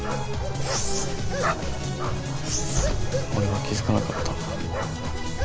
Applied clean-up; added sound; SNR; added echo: none; Car + Bark; 0 dB; none.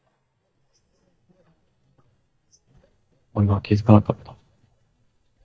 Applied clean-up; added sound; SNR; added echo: neural mask model DeepFilterNet 3.